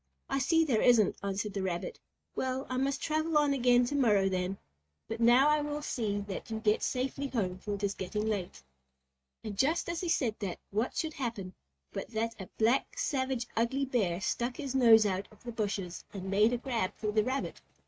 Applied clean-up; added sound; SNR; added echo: neural mask model RNNoise.